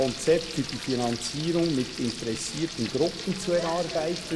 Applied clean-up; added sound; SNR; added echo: none; Frying (food); 9 dB; none.